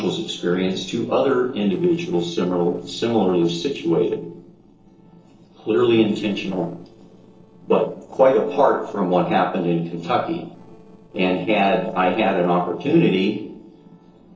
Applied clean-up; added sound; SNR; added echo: neural separator model SepFormer DNS4.